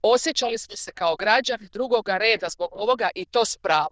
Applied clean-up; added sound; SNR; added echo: neural diffusion model UNIVERSE++.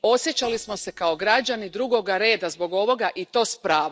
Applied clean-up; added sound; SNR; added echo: neural separator model SepFormer DNS4.